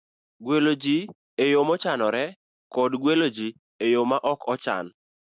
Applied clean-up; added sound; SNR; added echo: none; none; none; none.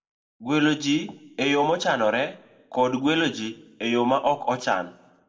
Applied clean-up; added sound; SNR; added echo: none; none; none; reverberation time 0.4 s.